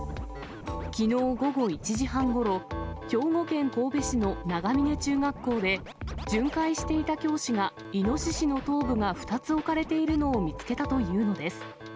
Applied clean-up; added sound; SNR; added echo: none; Scratching (performance technique); 15 dB; none.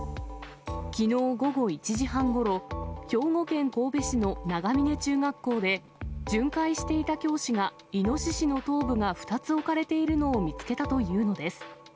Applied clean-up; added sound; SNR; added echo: none; none; none; none.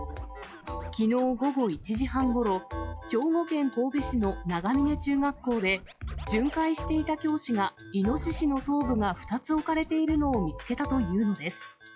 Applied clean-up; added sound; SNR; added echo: classical method log-MMSE.